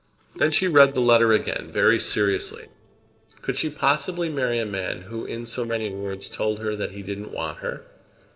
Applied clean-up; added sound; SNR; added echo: neural separator model SepFormer DNS4.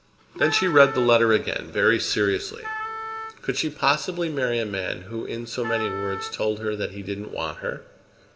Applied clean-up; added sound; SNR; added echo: none; Wind instrument, woodwind instrument; 10 dB; reverberation time 2.1 s.